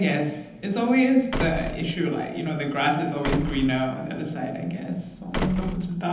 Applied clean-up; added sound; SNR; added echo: none; Slam; 8 dB; reverberation time 0.9 s.